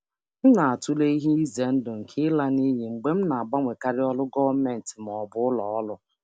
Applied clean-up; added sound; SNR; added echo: none; none; none; none.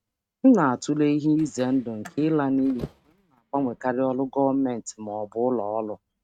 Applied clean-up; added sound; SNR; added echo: neural mask model RNNoise.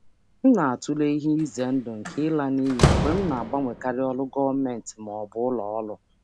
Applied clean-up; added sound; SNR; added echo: none; Slam; 5 dB; none.